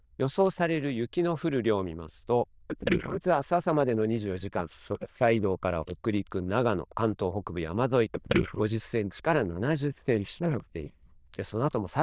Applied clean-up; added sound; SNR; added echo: neural diffusion model UNIVERSE++.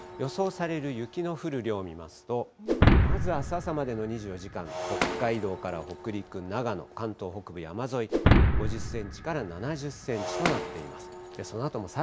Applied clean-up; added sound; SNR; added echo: none; Shatter; -4 dB; none.